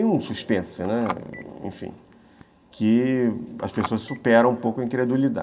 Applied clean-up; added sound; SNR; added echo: none; Telephone; 17 dB; reverberation time 0.6 s.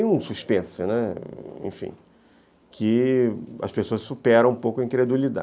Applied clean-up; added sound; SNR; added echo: none; none; none; none.